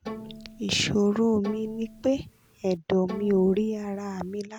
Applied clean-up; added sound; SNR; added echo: none; Bowed string instrument; 15 dB; none.